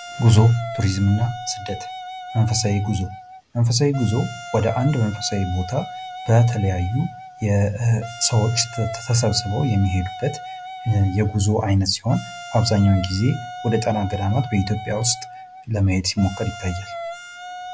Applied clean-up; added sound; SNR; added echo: none; Wind instrument, woodwind instrument; 14 dB; none.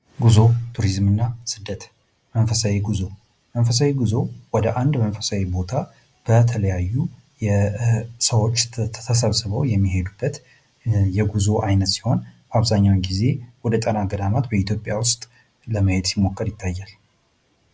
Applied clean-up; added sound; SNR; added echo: none; none; none; none.